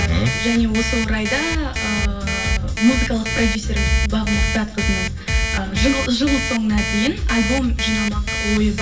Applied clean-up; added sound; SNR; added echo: none; Alarm; 7 dB; reverberation time 0.7 s.